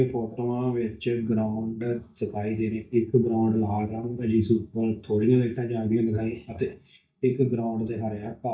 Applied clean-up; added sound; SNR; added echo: neural mask model DeepFilterNet 3.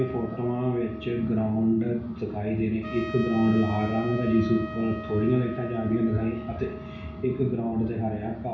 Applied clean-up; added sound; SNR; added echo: none; Trumpet; 15 dB; reverberation time 0.6 s.